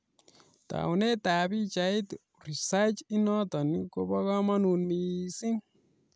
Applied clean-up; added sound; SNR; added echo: none; none; none; none.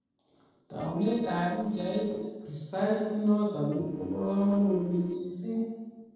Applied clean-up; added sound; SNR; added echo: neural separator model SepFormer DNS4.